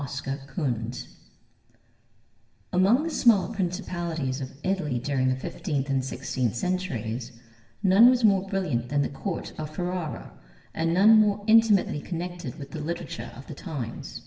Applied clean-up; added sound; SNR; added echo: none; none; none; reverberation time 1.0 s.